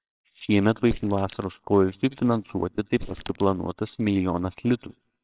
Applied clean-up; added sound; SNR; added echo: neural separator model SepFormer WHAMR!.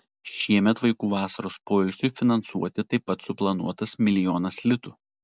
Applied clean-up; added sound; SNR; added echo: none; none; none; none.